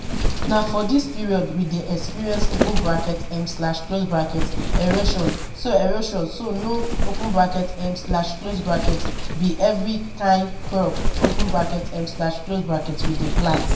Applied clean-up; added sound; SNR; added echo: none; Wind; 0 dB; reverberation time 0.6 s.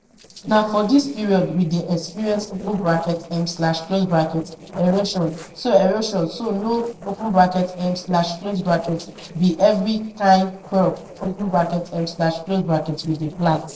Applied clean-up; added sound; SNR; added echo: neural separator model SepFormer DNS4.